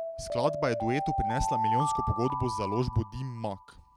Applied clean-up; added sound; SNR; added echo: none; Alarm; 1 dB; none.